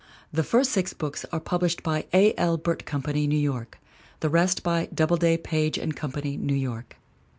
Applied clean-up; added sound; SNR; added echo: none; none; none; none.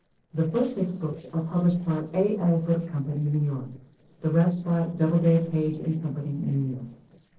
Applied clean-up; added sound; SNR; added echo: neural separator model SepFormer DNS4.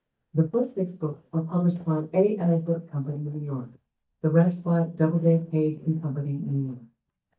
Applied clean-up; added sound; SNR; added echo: neural mask model DeepFilterNet 3.